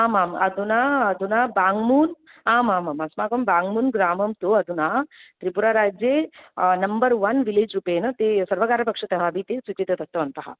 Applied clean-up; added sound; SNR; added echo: none; none; none; none.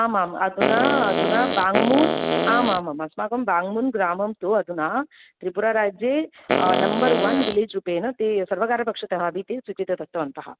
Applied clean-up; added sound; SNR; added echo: none; Fart; -2 dB; none.